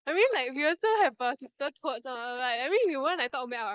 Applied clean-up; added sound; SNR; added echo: neural mask model Resemble Enhance denoiser.